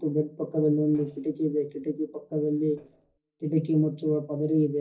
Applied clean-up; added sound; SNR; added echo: neural separator model SepFormer DNS4.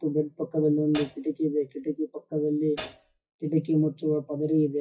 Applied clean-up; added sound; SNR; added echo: classical method WPE with log-MMSE.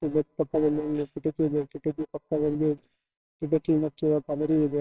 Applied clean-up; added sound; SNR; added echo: neural separator model SepFormer WHAMR!.